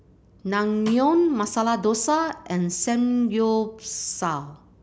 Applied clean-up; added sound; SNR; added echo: none; Snare drum; 19 dB; none.